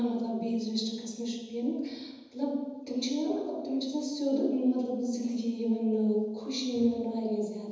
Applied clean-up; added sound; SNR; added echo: none; none; none; reverberation time 1.1 s.